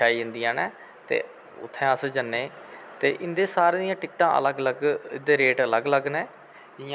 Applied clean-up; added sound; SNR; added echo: none; none; none; none.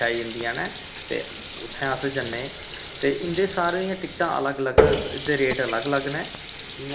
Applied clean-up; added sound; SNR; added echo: none; Water tap, faucet; 3 dB; reverberation time 0.4 s.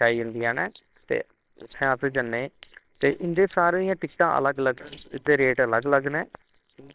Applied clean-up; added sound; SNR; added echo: neural separator model SepFormer WHAMR!.